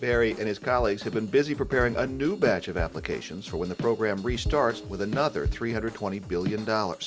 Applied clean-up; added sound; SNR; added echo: none; Drum / Drum kit; 18 dB; none.